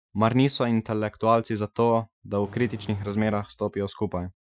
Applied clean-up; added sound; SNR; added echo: classical method Wiener filter.